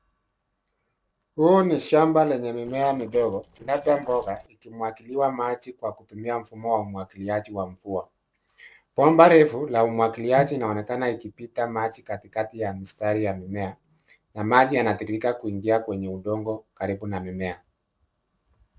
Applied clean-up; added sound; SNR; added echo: neural separator model SepFormer DNS4.